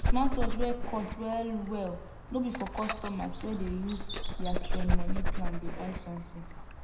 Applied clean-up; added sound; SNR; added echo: none; Dog; -5 dB; reverberation time 0.7 s.